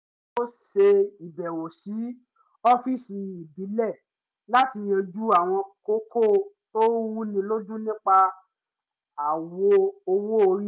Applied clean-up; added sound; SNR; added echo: none; none; none; none.